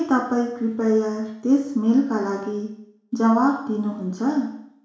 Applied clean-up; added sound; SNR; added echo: none; none; none; reverberation time 0.7 s.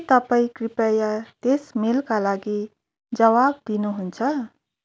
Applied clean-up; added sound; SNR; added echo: none; none; none; none.